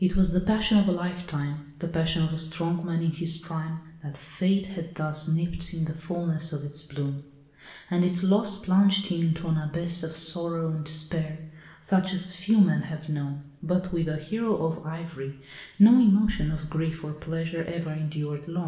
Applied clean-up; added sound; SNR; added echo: none; none; none; reverberation time 0.8 s.